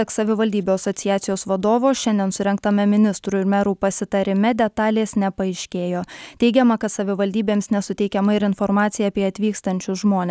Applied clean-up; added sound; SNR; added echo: none; none; none; none.